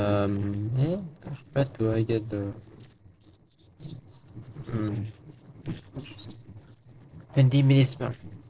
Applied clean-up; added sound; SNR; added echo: neural separator model SepFormer DNS4.